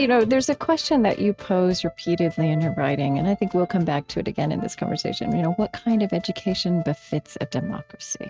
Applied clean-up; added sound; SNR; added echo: neural mask model RNNoise.